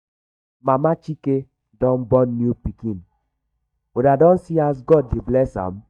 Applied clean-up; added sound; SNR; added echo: neural mask model DeepFilterNet 3.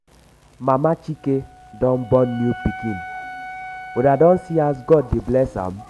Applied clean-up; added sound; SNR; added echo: none; Wind instrument, woodwind instrument; 17 dB; none.